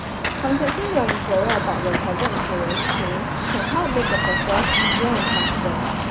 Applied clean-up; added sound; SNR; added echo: none; Walk, footsteps + Gull, seagull; -3 dB; none.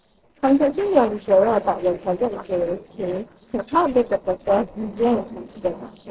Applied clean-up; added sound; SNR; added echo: neural separator model SepFormer DNS4.